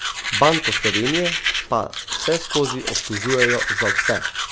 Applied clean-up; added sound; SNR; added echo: none; Domestic sounds, home sounds; 0 dB; none.